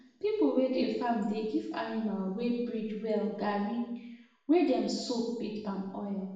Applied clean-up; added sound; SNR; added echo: none; none; none; reverberation time 0.9 s.